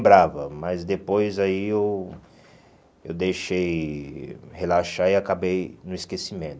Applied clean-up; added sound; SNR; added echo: none; none; none; none.